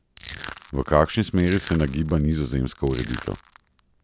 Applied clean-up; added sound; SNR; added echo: none; Crushing; 17 dB; none.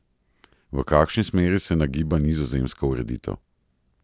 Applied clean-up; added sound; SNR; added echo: none; none; none; none.